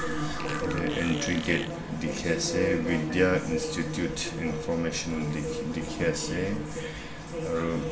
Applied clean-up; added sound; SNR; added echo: none; Fart; 13 dB; reverberation time 0.4 s.